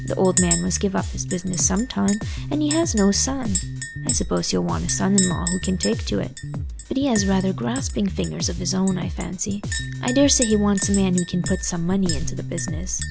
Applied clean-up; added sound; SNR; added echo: none; Bass guitar + Chink, clink; 5 dB; none.